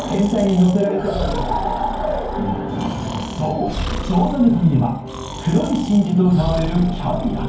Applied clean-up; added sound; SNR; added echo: none; Breathing; 10 dB; reverberation time 0.9 s.